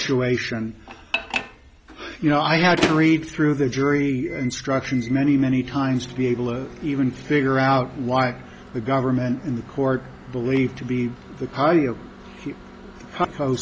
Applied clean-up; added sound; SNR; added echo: none; Microwave oven; 13 dB; none.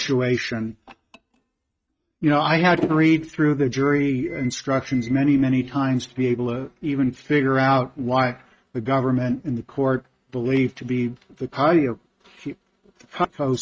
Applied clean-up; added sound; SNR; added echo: neural mask model RNNoise.